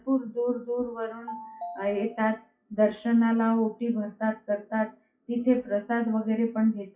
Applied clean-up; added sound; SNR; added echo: classical method WPE with log-MMSE.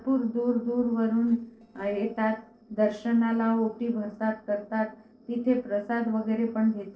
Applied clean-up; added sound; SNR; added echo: neural separator model SepFormer DNS4.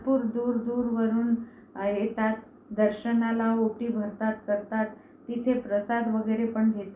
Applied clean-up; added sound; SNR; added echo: none; none; none; none.